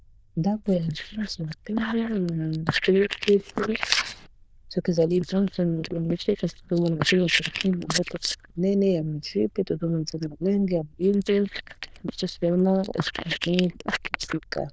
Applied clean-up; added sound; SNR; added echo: neural diffusion model UNIVERSE++.